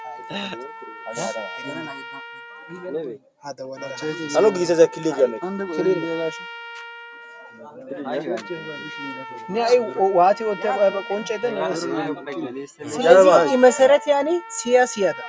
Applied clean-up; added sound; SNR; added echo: none; Trumpet; 16 dB; none.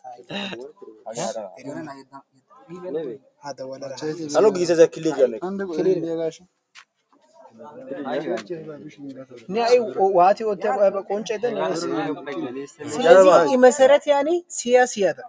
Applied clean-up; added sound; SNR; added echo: none; none; none; none.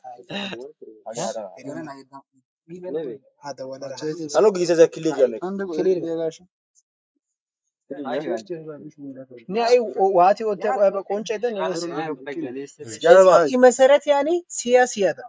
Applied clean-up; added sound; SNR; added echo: neural mask model Resemble Enhance denoiser.